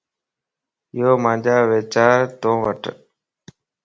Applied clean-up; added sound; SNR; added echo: none; none; none; none.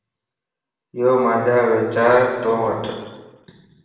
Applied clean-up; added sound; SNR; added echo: none; none; none; reverberation time 1.1 s.